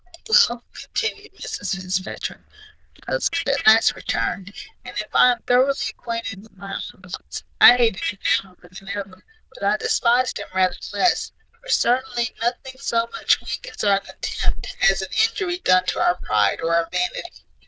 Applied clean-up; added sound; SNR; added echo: neural diffusion model UNIVERSE++.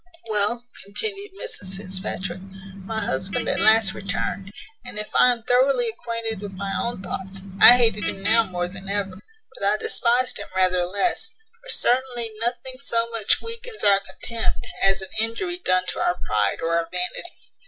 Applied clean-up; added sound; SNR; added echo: none; Vehicle horn, car horn, honking; 10 dB; none.